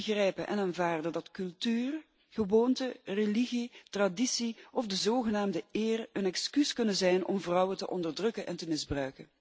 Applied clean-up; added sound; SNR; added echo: none; none; none; none.